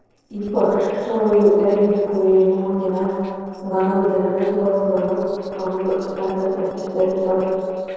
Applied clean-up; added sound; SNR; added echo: neural separator model SepFormer DNS4.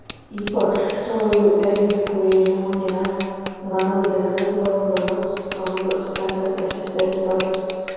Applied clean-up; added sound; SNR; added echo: none; Bicycle bell; 2 dB; reverberation time 2.2 s.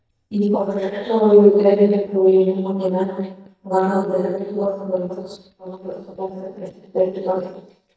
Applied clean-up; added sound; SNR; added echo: neural mask model DeepFilterNet 3.